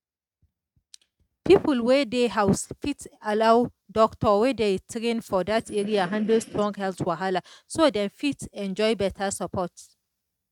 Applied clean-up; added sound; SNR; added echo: neural mask model RNNoise.